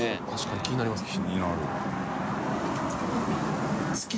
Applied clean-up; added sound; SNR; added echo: none; none; none; none.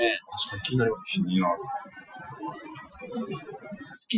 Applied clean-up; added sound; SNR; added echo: classical method Wiener filter.